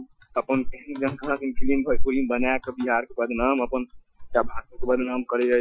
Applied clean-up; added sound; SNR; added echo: classical method Wiener filter.